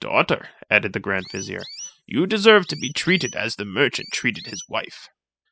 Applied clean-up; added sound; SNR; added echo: classical method spectral subtraction.